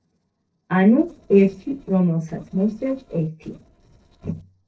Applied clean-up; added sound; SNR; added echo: neural separator model SepFormer DNS4.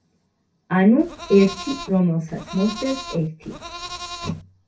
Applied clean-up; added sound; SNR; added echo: none; Livestock, farm animals, working animals; 13 dB; reverberation time 0.3 s.